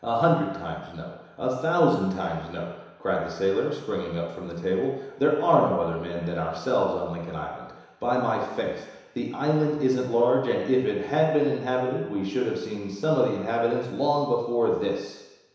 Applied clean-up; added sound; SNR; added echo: none; none; none; reverberation time 1.0 s.